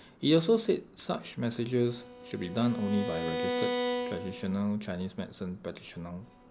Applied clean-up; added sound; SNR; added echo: none; Bowed string instrument; 7 dB; none.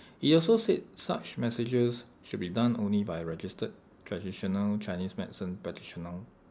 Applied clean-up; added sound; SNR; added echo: none; none; none; none.